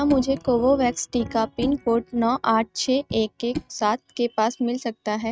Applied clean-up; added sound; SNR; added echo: neural mask model RNNoise.